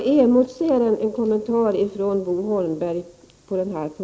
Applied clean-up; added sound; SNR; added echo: none; none; none; none.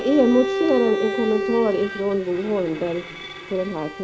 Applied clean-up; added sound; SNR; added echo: none; Bowed string instrument; 6 dB; none.